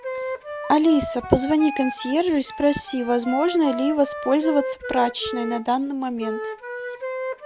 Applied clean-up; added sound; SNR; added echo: none; Wind instrument, woodwind instrument; 11 dB; none.